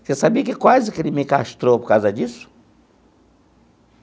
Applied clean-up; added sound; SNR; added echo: none; none; none; none.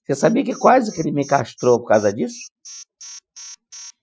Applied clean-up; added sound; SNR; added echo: classical method Wiener filter.